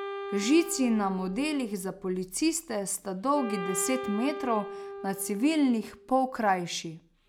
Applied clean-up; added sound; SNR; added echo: none; Wind instrument, woodwind instrument; 11 dB; none.